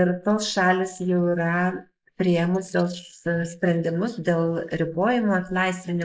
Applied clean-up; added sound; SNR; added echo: neural mask model Resemble Enhance denoiser.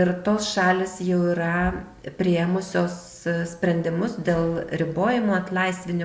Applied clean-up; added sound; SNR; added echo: none; none; none; none.